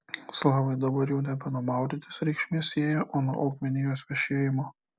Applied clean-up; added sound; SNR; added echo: none; none; none; none.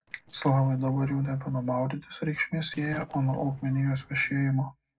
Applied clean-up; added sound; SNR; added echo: neural separator model SepFormer DNS4.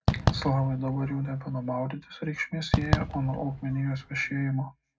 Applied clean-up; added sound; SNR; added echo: none; Fireworks; 1 dB; reverberation time 0.3 s.